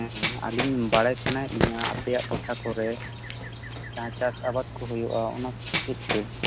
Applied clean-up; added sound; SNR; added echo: none; Run; 2 dB; none.